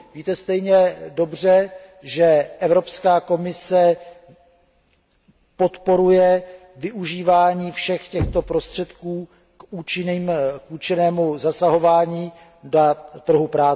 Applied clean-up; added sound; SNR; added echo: none; Knock; 13 dB; none.